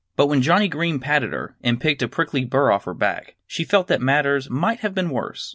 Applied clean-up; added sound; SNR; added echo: none; none; none; none.